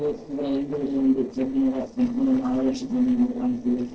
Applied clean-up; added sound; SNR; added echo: neural separator model SepFormer DNS4.